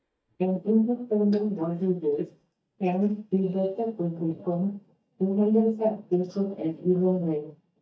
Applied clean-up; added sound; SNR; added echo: neural mask model DeepFilterNet 3.